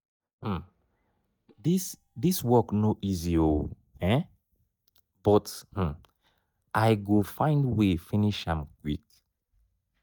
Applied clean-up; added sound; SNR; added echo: neural mask model DeepFilterNet 3.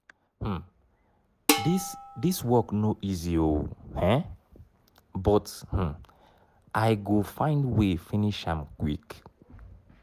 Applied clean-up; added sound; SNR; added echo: none; Dishes, pots, and pans; 4 dB; none.